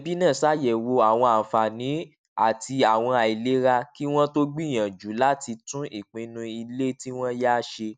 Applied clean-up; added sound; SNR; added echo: none; none; none; none.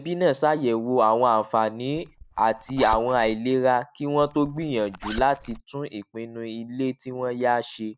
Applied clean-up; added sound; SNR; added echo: neural mask model Resemble Enhance denoiser.